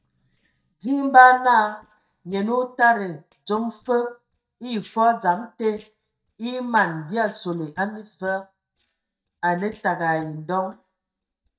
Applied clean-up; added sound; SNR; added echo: neural mask model DeepFilterNet 3.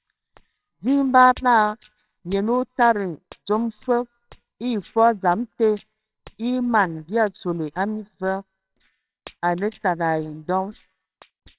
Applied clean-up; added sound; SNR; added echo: neural separator model SepFormer WHAMR!.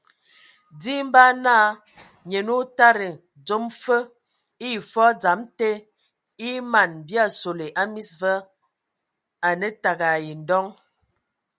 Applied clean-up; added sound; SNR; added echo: none; none; none; none.